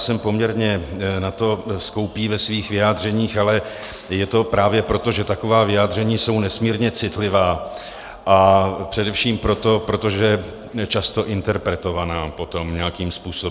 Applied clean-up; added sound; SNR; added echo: none; none; none; none.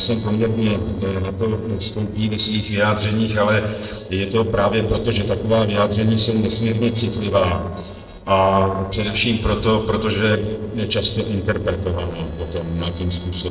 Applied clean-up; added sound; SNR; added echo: neural separator model SepFormer DNS4.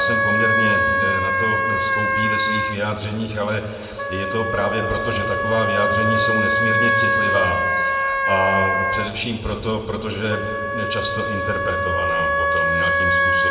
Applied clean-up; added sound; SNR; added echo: none; Wind instrument, woodwind instrument; -4 dB; reverberation time 1.8 s.